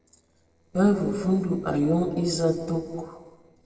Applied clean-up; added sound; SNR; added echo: neural separator model SepFormer DNS4.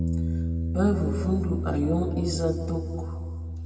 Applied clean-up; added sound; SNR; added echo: none; Bass guitar; 0 dB; reverberation time 2.0 s.